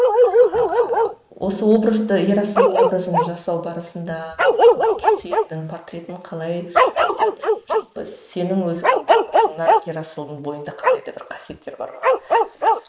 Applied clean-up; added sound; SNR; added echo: neural mask model Resemble Enhance denoiser.